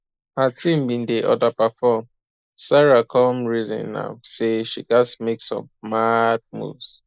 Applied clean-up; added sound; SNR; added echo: neural mask model Resemble Enhance denoiser.